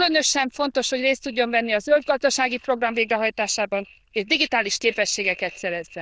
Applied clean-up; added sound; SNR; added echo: neural diffusion model UNIVERSE++.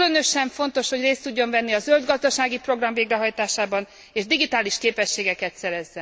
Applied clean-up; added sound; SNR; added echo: none; none; none; none.